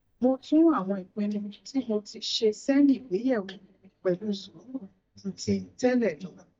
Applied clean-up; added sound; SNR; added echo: neural mask model DeepFilterNet 3.